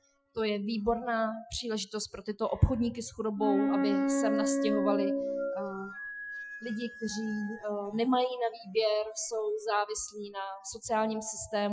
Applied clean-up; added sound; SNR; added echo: classical method Wiener filter.